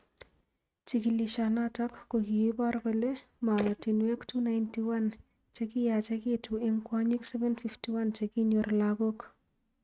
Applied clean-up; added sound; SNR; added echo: neural mask model RNNoise.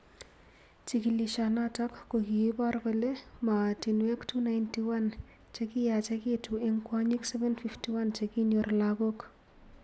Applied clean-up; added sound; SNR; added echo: none; none; none; none.